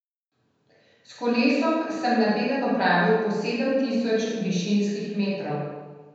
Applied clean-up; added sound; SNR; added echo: none; none; none; reverberation time 1.2 s.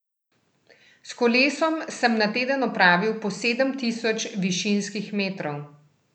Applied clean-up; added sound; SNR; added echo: none; none; none; none.